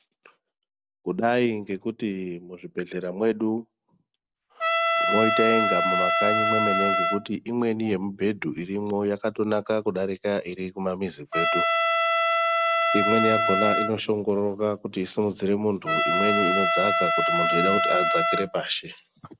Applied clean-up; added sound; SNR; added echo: none; Trumpet; -4 dB; none.